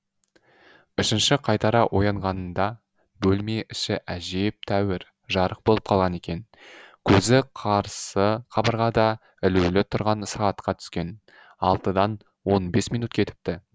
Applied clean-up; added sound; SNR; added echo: none; none; none; none.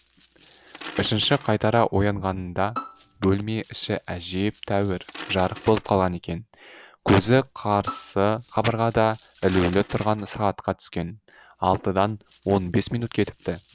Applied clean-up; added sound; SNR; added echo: none; Bowed string instrument + Coin (dropping); 17 dB; none.